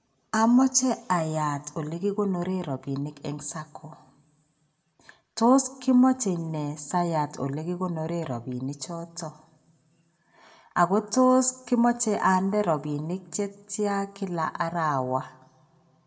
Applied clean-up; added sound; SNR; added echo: none; none; none; reverberation time 0.7 s.